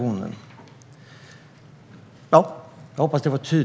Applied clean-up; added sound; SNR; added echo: none; none; none; none.